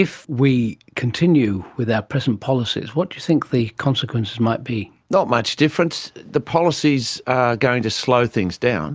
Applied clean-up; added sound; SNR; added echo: none; none; none; none.